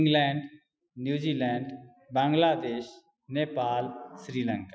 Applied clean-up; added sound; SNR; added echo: classical method Wiener filter.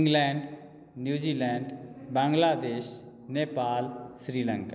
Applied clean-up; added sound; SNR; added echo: none; none; none; none.